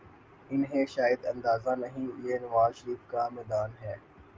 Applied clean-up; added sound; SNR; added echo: none; none; none; none.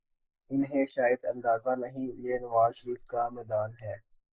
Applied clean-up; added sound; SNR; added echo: neural mask model Resemble Enhance denoiser.